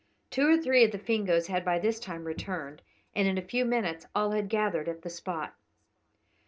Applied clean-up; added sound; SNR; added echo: none; none; none; reverberation time 0.3 s.